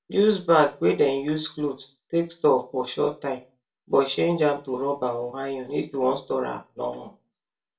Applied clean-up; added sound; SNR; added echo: none; none; none; reverberation time 0.2 s.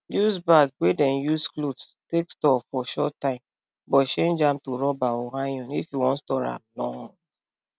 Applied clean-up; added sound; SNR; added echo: none; none; none; none.